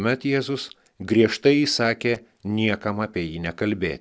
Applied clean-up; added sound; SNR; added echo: none; none; none; none.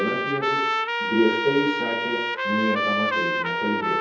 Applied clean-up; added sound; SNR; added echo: none; Trumpet; -1 dB; reverberation time 0.7 s.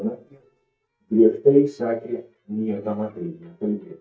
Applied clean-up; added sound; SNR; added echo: neural mask model DeepFilterNet 3.